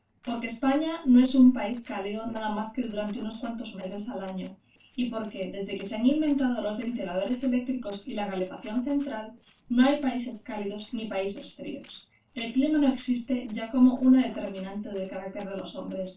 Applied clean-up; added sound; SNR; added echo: neural separator model SepFormer DNS4.